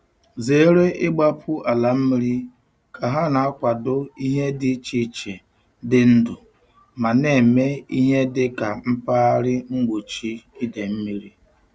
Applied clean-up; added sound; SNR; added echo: none; none; none; none.